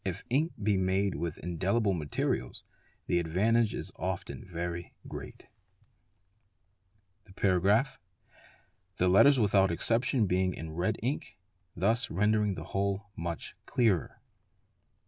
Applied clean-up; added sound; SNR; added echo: none; none; none; none.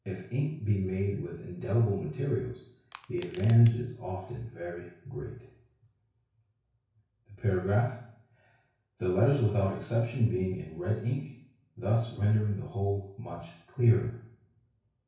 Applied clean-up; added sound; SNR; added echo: none; Crushing; 19 dB; reverberation time 0.6 s.